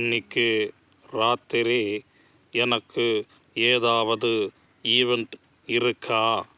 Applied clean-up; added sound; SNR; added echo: none; none; none; none.